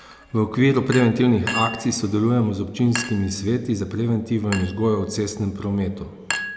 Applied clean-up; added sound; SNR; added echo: none; Chink, clink; 13 dB; none.